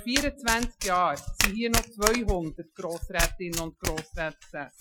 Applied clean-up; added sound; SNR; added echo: classical method Wiener filter.